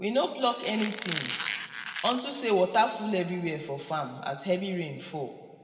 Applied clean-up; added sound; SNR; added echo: none; Squeak; 5 dB; reverberation time 1.6 s.